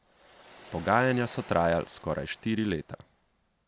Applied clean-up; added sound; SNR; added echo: none; Waves, surf; 19 dB; none.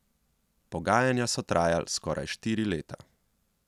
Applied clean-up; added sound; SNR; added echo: none; none; none; none.